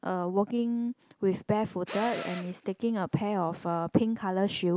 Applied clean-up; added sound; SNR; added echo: none; Tools; 11 dB; none.